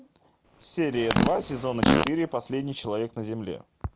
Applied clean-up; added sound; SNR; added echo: none; Fart; -2 dB; none.